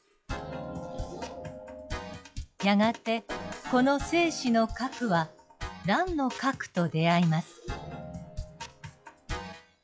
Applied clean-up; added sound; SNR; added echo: classical method log-MMSE.